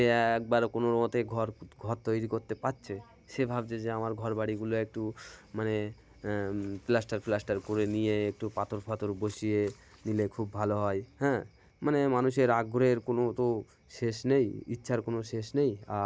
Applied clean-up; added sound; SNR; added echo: none; none; none; none.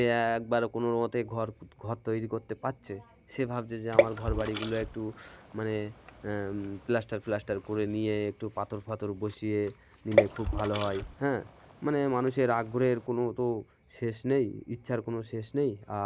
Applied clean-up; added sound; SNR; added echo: none; Water / Splash, splatter; 1 dB; none.